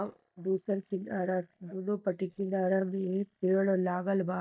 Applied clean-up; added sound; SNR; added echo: neural mask model DeepFilterNet 3.